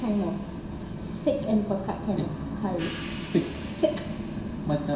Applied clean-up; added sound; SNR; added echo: none; Crash cymbal / Hi-hat; 17 dB; reverberation time 0.7 s.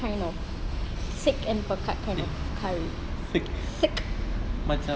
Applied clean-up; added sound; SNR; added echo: none; none; none; none.